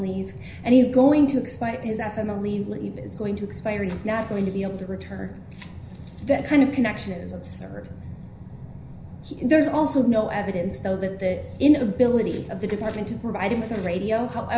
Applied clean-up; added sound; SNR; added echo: none; none; none; reverberation time 0.5 s.